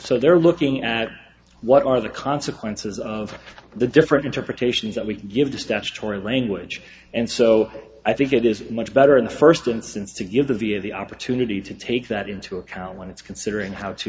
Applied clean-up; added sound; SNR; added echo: none; none; none; none.